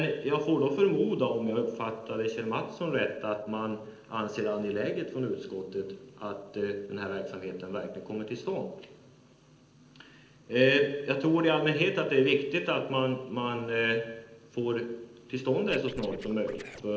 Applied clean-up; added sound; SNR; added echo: neural separator model SepFormer DNS4.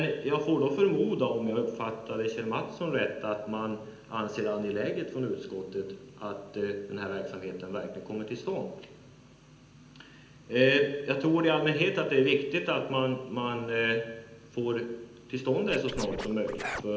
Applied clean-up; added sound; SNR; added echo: none; Scratching (performance technique); 8 dB; reverberation time 0.8 s.